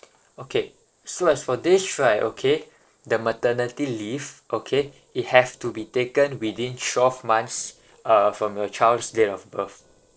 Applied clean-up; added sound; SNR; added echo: neural separator model SepFormer DNS4.